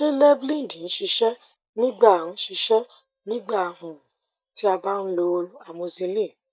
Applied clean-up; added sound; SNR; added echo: neural mask model DeepFilterNet 3.